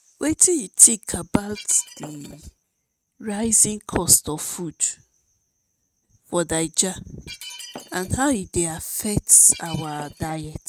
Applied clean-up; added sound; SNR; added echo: neural mask model RNNoise.